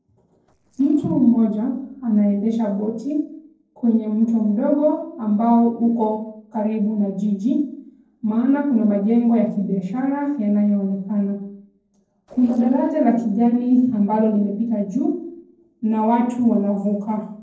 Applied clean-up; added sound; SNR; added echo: neural separator model SepFormer DNS4.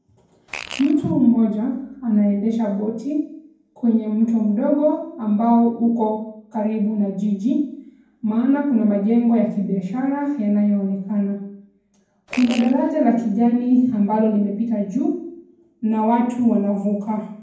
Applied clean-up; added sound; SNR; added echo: none; Fart; 14 dB; reverberation time 0.9 s.